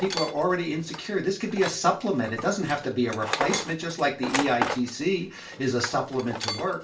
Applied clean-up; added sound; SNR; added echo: none; Tools; 7 dB; reverberation time 0.3 s.